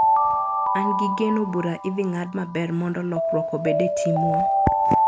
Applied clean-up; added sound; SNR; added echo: none; Alarm; -3 dB; none.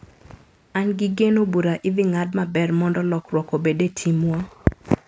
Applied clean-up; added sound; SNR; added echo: none; none; none; none.